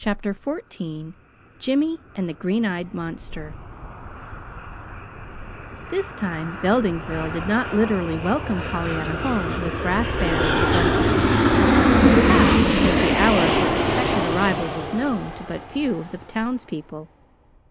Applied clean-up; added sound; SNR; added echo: none; Aircraft; -3 dB; none.